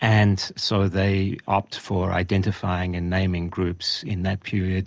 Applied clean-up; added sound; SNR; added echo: none; none; none; none.